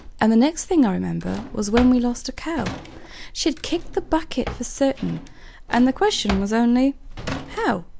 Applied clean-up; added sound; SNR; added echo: none; Drawer open or close; 14 dB; none.